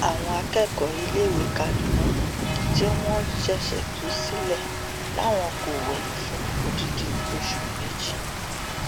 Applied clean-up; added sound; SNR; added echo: none; Rain; -2 dB; none.